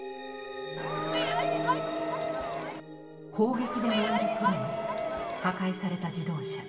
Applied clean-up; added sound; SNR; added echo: none; Crowd; -2 dB; reverberation time 1.8 s.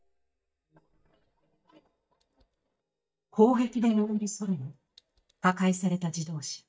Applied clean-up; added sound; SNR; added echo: neural mask model DeepFilterNet 3.